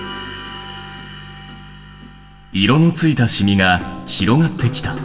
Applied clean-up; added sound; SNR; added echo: none; none; none; reverberation time 1.3 s.